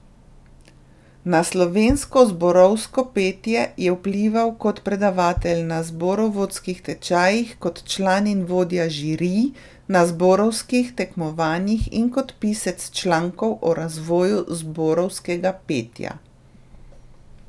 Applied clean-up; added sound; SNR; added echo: none; Bass drum; 15 dB; none.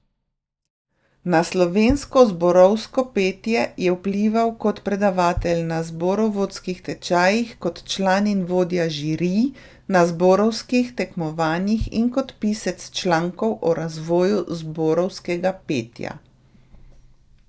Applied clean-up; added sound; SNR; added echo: neural mask model DeepFilterNet 3.